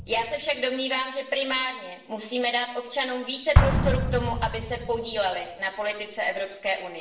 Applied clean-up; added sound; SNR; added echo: none; Explosion; 1 dB; reverberation time 0.8 s.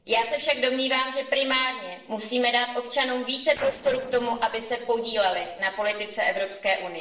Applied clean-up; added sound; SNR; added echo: neural separator model SepFormer DNS4.